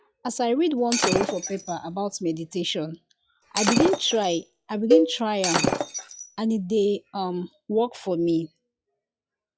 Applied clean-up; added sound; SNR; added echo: classical method log-MMSE.